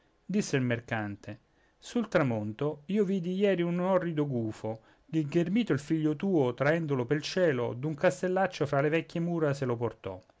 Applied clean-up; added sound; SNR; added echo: none; none; none; none.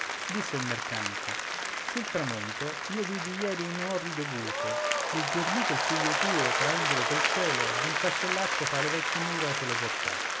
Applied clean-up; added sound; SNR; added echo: none; Applause; -5 dB; none.